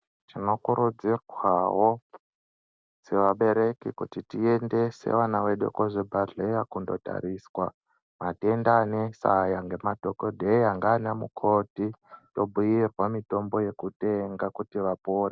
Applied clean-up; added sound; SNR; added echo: none; none; none; none.